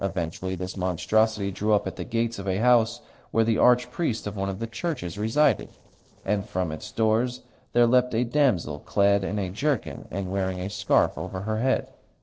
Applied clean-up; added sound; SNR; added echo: neural separator model SepFormer DNS4.